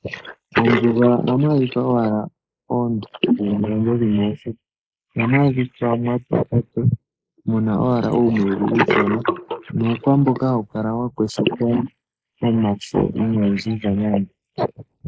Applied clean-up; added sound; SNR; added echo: neural mask model Resemble Enhance denoiser.